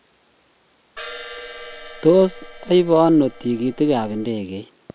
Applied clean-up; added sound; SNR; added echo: none; Crash cymbal; 16 dB; none.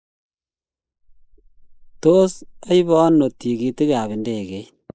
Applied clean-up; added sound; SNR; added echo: neural mask model Resemble Enhance denoiser.